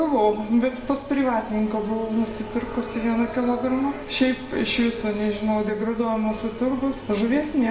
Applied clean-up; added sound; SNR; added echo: none; Wind instrument, woodwind instrument; 20 dB; reverberation time 0.9 s.